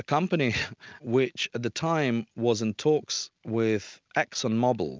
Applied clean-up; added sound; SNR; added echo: none; none; none; none.